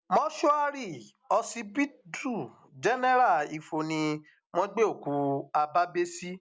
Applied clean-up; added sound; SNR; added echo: none; none; none; none.